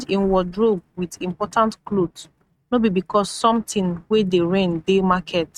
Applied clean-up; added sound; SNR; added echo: neural mask model RNNoise.